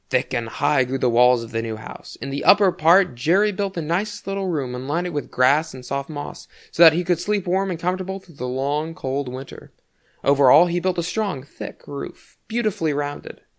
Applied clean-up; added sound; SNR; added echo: none; none; none; none.